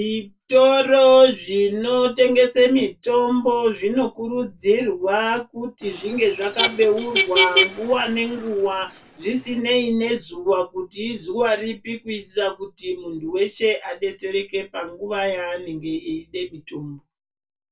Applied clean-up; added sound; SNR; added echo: neural separator model SepFormer DNS4.